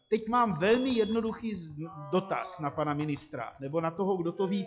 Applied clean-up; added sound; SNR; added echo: classical method log-MMSE.